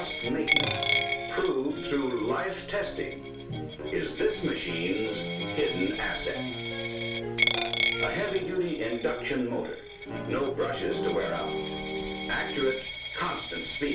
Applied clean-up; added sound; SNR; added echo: none; Coin (dropping); 3 dB; reverberation time 0.3 s.